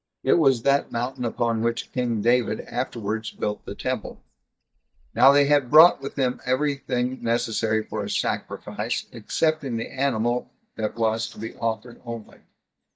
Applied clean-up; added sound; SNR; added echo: neural mask model DeepFilterNet 3.